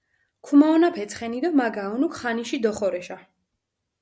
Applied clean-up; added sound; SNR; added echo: none; none; none; none.